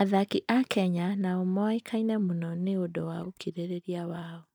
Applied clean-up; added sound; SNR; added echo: neural mask model DeepFilterNet 3.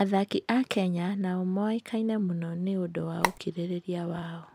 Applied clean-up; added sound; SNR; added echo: none; Telephone; 1 dB; none.